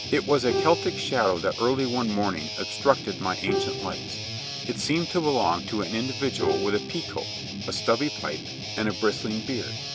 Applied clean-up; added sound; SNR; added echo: none; Bowed string instrument + Guitar; 5 dB; none.